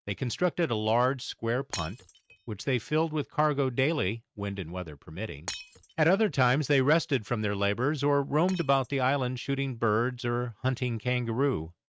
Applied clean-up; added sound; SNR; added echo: neural mask model RNNoise.